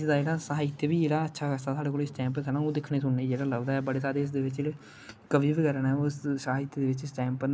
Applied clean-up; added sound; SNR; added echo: none; none; none; none.